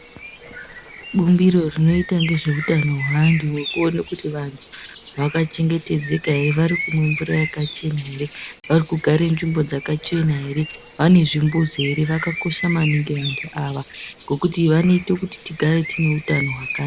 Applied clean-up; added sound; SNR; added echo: none; Bird; 12 dB; none.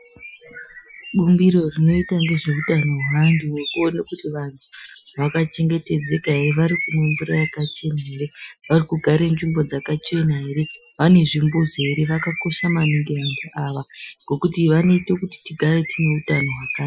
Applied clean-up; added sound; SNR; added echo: classical method Wiener filter.